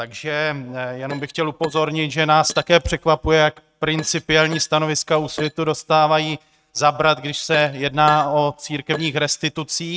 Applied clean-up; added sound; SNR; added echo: neural mask model RNNoise.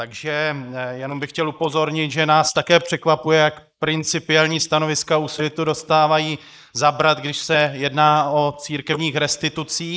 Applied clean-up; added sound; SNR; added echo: neural mask model Resemble Enhance denoiser.